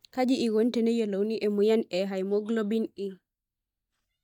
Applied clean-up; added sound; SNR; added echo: neural mask model DeepFilterNet 3.